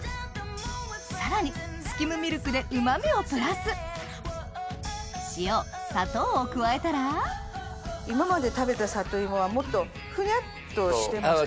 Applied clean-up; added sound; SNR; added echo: none; none; none; none.